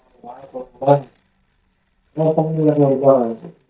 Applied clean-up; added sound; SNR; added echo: neural mask model DeepFilterNet 3.